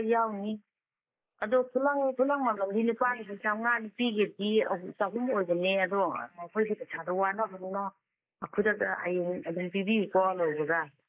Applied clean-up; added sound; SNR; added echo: neural mask model Resemble Enhance denoiser.